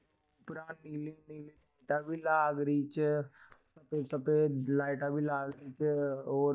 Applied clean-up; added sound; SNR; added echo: neural mask model DeepFilterNet 3.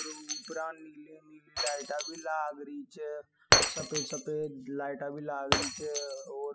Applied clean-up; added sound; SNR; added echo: classical method spectral subtraction.